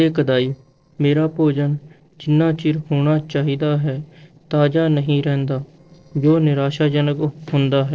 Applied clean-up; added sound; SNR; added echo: neural separator model SepFormer DNS4.